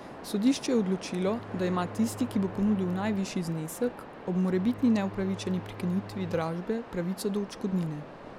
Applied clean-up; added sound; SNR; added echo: none; Bowed string instrument + Waves, surf; 12 dB; none.